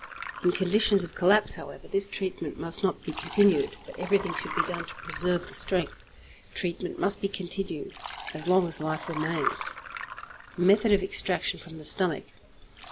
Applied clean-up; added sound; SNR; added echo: none; Liquid; 13 dB; none.